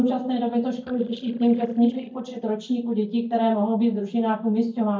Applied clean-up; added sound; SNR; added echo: neural mask model DeepFilterNet 3.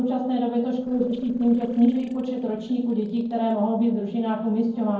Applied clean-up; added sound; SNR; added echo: neural separator model SepFormer DNS4.